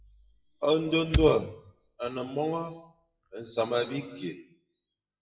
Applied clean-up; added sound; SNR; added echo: classical method WPE with log-MMSE.